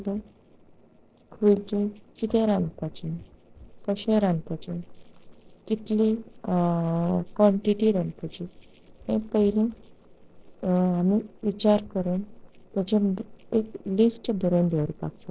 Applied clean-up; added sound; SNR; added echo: neural separator model SepFormer DNS4.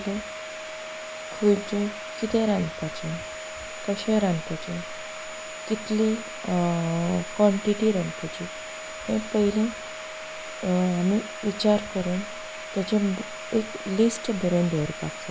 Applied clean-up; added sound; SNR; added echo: none; Domestic sounds, home sounds; 10 dB; none.